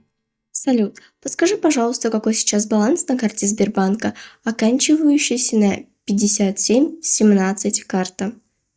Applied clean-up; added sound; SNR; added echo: neural mask model DeepFilterNet 3.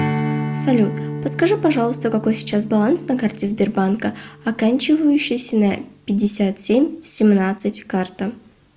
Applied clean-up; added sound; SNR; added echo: none; Strum; 11 dB; none.